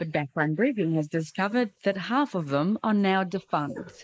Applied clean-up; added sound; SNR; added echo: neural mask model Resemble Enhance denoiser.